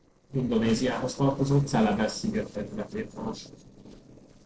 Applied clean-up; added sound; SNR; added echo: neural separator model SepFormer DNS4.